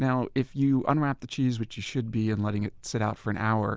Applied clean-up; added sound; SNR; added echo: none; none; none; none.